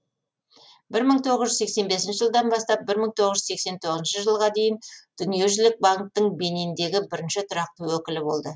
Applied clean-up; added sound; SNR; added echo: none; none; none; none.